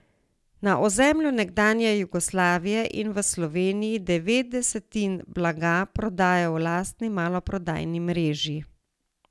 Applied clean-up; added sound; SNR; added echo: none; none; none; none.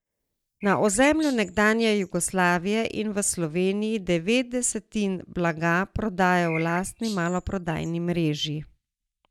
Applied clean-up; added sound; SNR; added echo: neural mask model DeepFilterNet 3.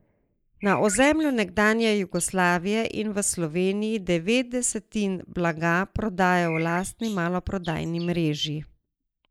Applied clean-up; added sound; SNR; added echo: neural mask model Resemble Enhance denoiser.